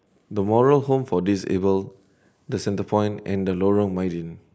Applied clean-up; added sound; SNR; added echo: neural mask model Resemble Enhance denoiser.